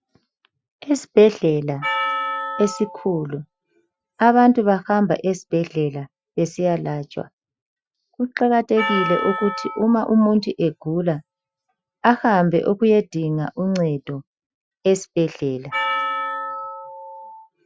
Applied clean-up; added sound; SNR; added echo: classical method Wiener filter.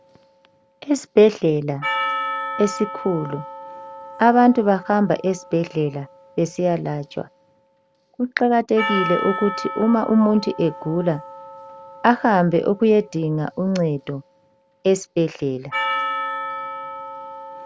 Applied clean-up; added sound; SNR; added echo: none; Percussion; 10 dB; none.